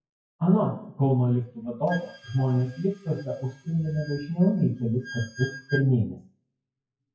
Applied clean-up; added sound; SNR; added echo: classical method WPE with log-MMSE.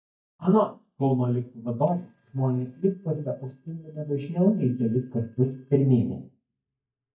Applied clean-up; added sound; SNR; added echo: neural mask model DeepFilterNet 3.